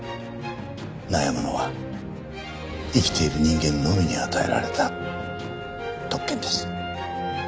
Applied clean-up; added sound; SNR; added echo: none; none; none; none.